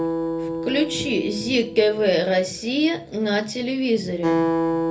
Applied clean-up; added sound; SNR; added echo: none; Acoustic guitar; 4 dB; reverberation time 0.3 s.